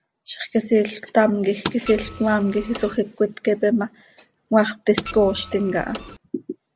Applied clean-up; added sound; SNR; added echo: none; Printer + Car; 14 dB; none.